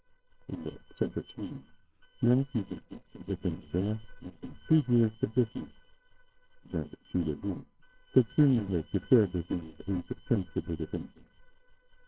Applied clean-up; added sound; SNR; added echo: neural separator model SepFormer WHAMR!.